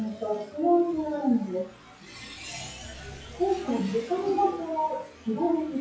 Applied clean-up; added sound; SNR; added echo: classical method WPE with log-MMSE.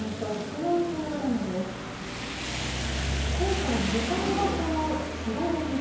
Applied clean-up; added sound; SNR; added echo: none; Rain; 1 dB; reverberation time 1.0 s.